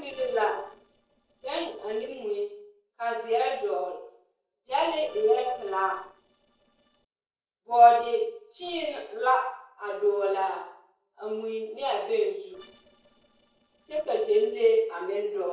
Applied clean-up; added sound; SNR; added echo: neural separator model SepFormer DNS4.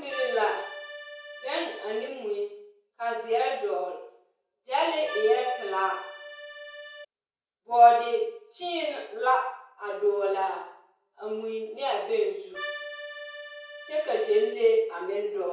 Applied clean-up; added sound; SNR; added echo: none; Accordion; 11 dB; reverberation time 0.5 s.